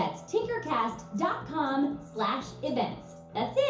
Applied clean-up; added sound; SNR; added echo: none; none; none; reverberation time 0.7 s.